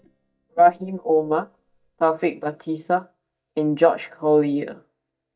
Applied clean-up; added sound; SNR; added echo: neural mask model DeepFilterNet 3.